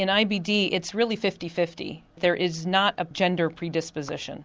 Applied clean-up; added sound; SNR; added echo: none; none; none; none.